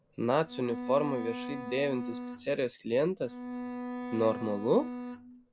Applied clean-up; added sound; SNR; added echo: none; Bowed string instrument; 8 dB; none.